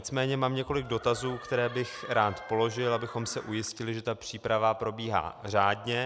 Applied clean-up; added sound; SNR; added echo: none; Door; 16 dB; none.